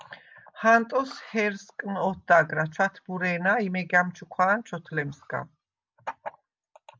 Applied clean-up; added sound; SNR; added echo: none; none; none; none.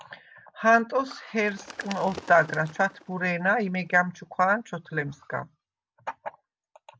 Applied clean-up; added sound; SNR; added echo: none; Bird; 20 dB; none.